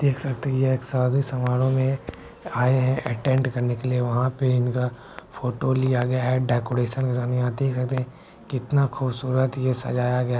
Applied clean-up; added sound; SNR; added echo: none; none; none; none.